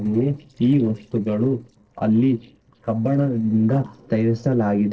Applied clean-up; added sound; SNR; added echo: neural separator model SepFormer DNS4.